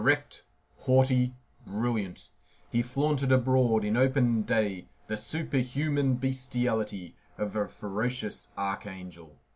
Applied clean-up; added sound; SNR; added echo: none; none; none; none.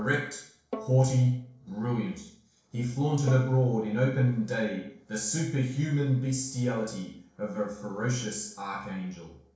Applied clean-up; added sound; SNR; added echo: neural separator model SepFormer DNS4.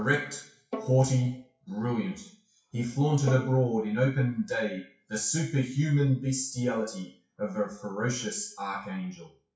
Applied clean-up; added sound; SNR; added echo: classical method WPE with log-MMSE.